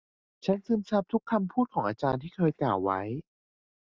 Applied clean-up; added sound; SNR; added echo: neural mask model DeepFilterNet 3.